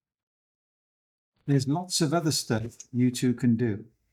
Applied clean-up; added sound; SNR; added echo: neural mask model DeepFilterNet 3.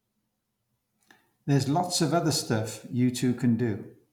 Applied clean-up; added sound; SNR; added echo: none; none; none; none.